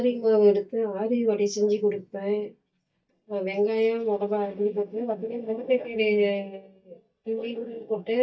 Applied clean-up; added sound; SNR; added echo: neural mask model DeepFilterNet 3.